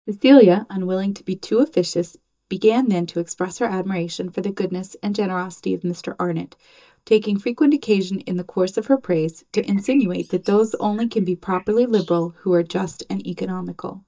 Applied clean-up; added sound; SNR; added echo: neural mask model DeepFilterNet 3.